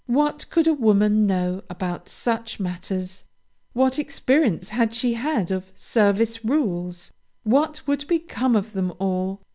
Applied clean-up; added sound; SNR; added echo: none; none; none; none.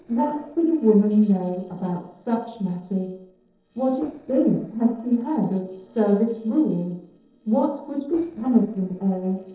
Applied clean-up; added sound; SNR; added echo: neural separator model SepFormer DNS4.